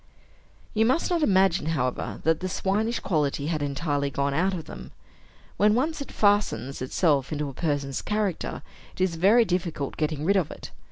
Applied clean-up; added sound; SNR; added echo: none; Walk, footsteps; 20 dB; none.